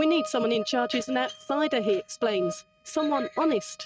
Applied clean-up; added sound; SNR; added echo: neural mask model RNNoise.